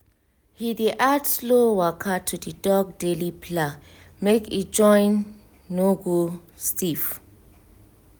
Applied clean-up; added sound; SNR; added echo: none; none; none; none.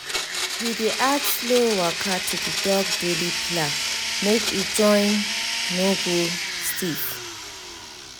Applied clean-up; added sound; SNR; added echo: none; Domestic sounds, home sounds; 2 dB; none.